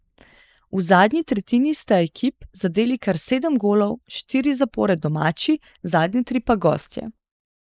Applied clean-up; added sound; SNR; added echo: neural mask model Resemble Enhance denoiser.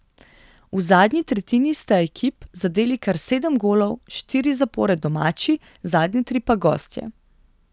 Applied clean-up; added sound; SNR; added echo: none; none; none; none.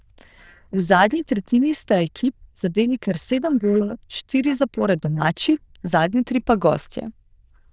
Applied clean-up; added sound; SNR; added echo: neural diffusion model UNIVERSE++.